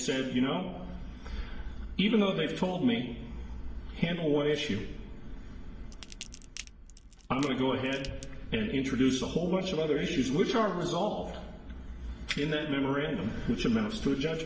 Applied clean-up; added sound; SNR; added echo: none; Crackle / Crushing; 20 dB; reverberation time 0.8 s.